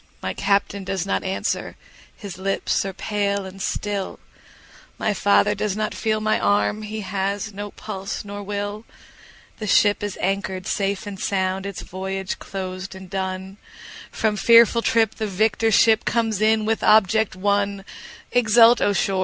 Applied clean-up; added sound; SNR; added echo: none; none; none; none.